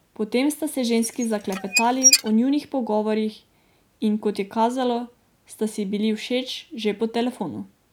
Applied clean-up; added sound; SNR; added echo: none; Squeak / Dishes, pots, and pans; -1 dB; none.